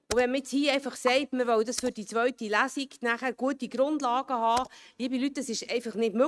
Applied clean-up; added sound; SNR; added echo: neural mask model RNNoise.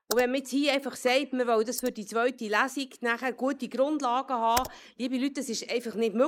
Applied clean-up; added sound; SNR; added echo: neural mask model Resemble Enhance denoiser.